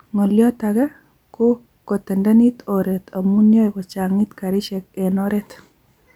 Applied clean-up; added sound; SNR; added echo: none; none; none; none.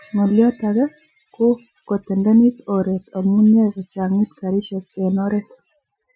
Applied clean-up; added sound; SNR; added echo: classical method Wiener filter.